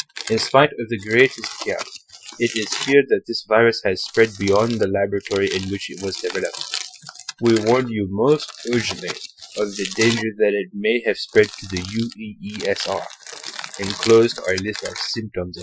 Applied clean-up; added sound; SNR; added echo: classical method Wiener filter.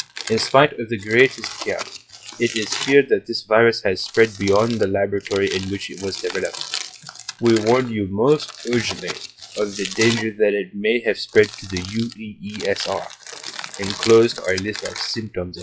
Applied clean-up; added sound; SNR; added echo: classical method log-MMSE.